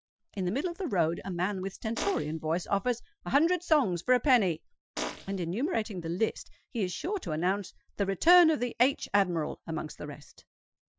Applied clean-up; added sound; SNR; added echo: classical method Wiener filter.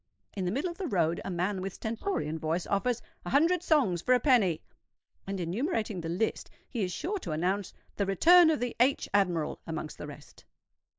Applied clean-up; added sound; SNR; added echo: neural mask model Resemble Enhance denoiser.